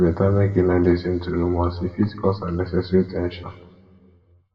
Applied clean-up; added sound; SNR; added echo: none; none; none; reverberation time 1.3 s.